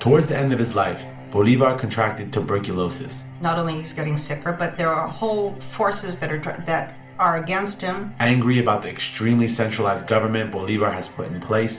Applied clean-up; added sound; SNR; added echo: none; none; none; reverberation time 0.4 s.